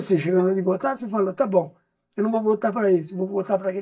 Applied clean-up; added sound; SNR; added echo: neural mask model DeepFilterNet 3.